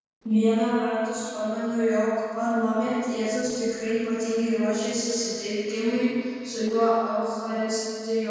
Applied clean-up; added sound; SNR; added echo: neural separator model SepFormer DNS4.